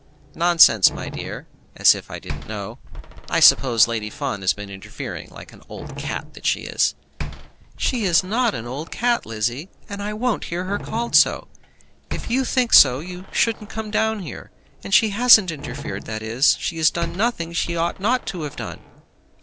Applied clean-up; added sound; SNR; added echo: none; Slam; 12 dB; none.